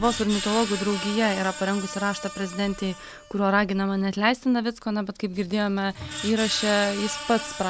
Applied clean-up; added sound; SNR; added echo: none; Screech; 11 dB; none.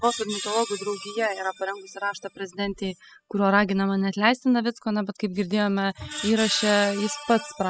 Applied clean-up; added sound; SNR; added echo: classical method spectral subtraction.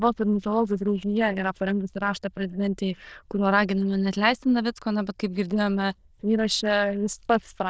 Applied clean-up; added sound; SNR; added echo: neural diffusion model UNIVERSE++.